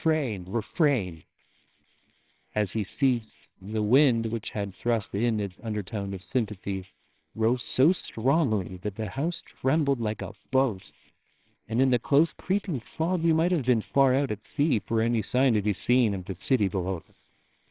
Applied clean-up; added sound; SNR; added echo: neural separator model SepFormer WHAMR!.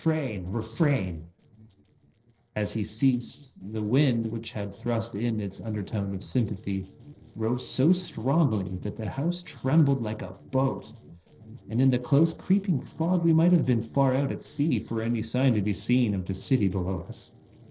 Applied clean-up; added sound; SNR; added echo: neural separator model SepFormer DNS4.